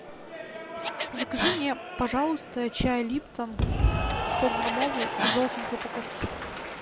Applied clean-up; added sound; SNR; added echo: none; Applause / Cheering + Scratching (performance technique); -1 dB; none.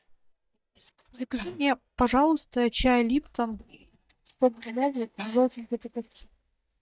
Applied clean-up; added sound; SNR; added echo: neural mask model DeepFilterNet 3.